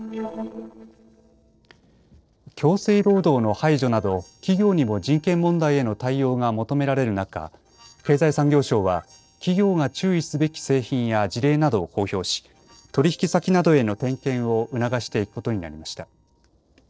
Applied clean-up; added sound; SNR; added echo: neural separator model SepFormer DNS4.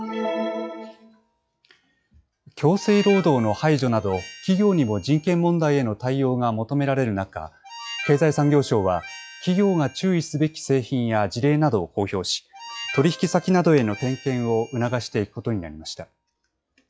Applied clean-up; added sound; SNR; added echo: classical method log-MMSE.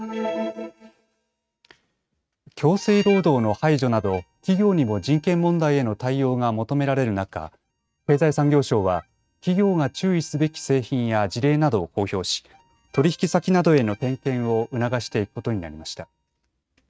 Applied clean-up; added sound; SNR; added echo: neural mask model RNNoise.